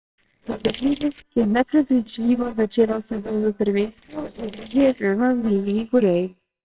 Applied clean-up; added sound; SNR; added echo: neural separator model SepFormer WHAMR!.